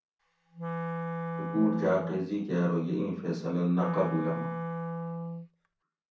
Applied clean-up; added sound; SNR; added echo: none; Wind instrument, woodwind instrument; 5 dB; reverberation time 0.6 s.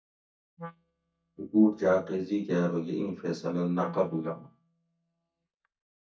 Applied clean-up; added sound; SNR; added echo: neural mask model DeepFilterNet 3.